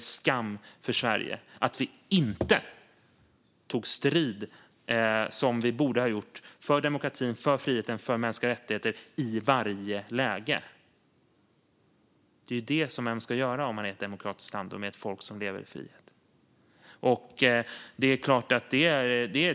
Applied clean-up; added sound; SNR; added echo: none; none; none; none.